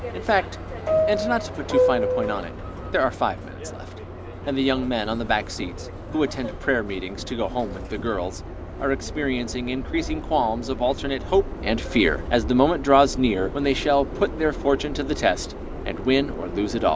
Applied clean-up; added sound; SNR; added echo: none; Subway, metro, underground; 5 dB; none.